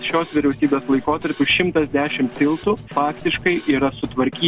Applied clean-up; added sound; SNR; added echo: none; Snare drum / Drum kit; 16 dB; none.